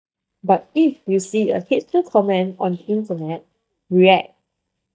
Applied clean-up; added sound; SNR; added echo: neural mask model DeepFilterNet 3.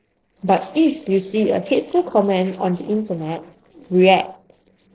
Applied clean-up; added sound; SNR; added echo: neural separator model SepFormer DNS4.